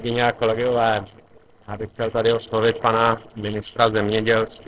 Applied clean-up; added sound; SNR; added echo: neural separator model SepFormer DNS4.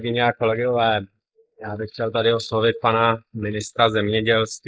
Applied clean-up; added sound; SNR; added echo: neural mask model Resemble Enhance denoiser.